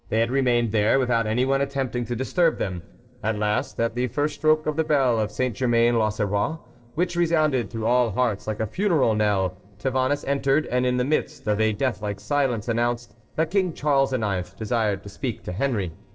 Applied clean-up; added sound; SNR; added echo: neural separator model SepFormer DNS4.